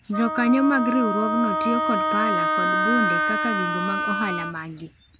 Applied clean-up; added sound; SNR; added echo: none; Wind instrument, woodwind instrument; -1 dB; none.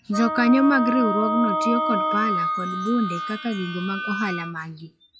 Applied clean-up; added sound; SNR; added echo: classical method log-MMSE.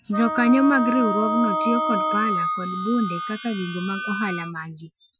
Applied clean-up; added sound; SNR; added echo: classical method Wiener filter.